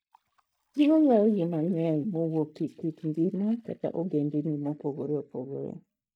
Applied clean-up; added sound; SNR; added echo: neural mask model DeepFilterNet 3.